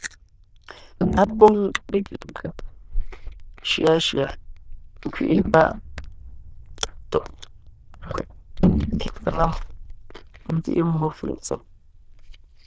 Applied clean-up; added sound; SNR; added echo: neural diffusion model UNIVERSE++.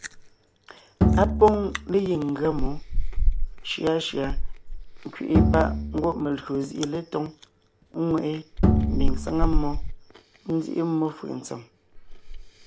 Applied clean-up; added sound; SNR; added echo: none; Bowed string instrument + Chewing, mastication; -2 dB; none.